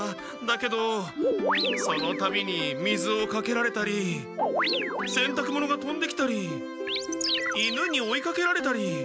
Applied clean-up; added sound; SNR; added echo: none; none; none; none.